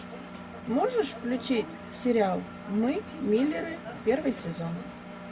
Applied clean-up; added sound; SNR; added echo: none; Engine; 12 dB; none.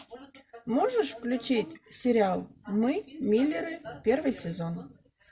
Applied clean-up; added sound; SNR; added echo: none; none; none; none.